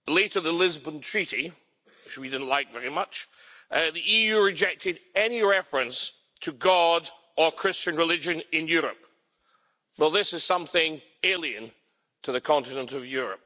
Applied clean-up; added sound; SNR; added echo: none; none; none; none.